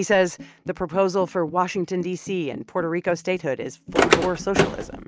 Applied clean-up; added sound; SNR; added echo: none; Car; -3 dB; none.